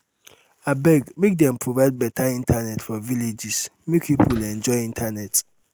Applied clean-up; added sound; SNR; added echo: none; Fireworks; 17 dB; none.